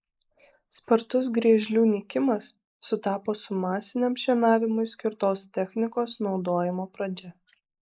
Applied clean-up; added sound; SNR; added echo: neural mask model Resemble Enhance denoiser.